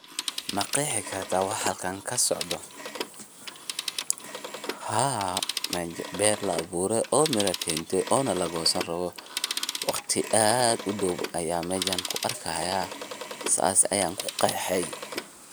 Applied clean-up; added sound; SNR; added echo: none; Telephone; 8 dB; none.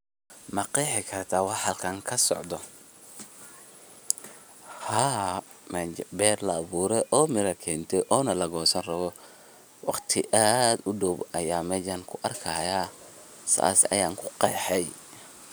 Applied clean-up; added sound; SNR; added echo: none; none; none; none.